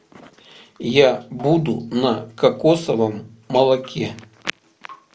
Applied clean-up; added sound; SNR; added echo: none; none; none; none.